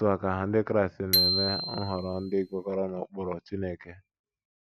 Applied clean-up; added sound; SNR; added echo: none; Bicycle bell; 2 dB; none.